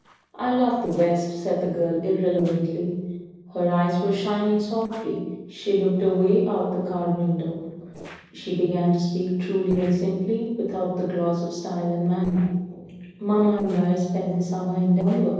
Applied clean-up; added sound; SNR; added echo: neural separator model SepFormer DNS4.